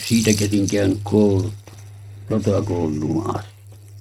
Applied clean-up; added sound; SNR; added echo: neural mask model RNNoise.